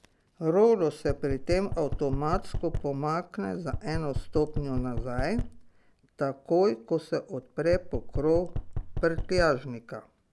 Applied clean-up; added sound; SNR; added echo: none; Knock; 5 dB; none.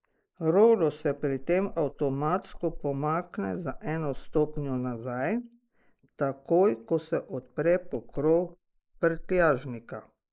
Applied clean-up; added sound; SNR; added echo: neural mask model Resemble Enhance denoiser.